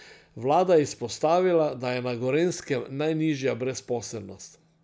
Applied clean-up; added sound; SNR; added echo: none; none; none; none.